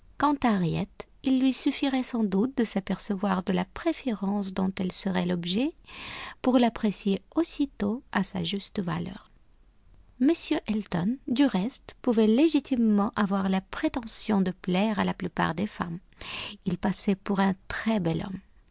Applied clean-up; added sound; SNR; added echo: none; none; none; none.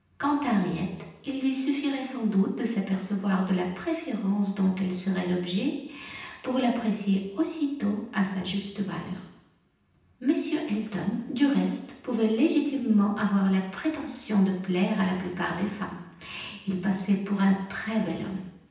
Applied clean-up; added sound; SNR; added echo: none; none; none; reverberation time 0.9 s.